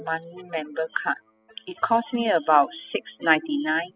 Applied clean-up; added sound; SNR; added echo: classical method spectral subtraction.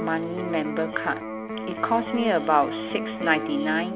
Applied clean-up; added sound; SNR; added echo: none; Electric guitar; 5 dB; none.